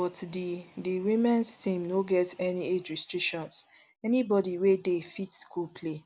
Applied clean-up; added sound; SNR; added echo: none; none; none; none.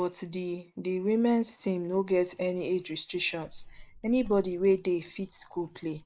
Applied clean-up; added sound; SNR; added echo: neural mask model Resemble Enhance denoiser.